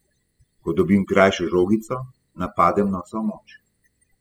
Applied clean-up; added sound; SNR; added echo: classical method spectral subtraction.